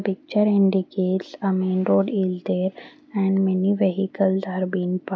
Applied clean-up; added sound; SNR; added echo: none; none; none; none.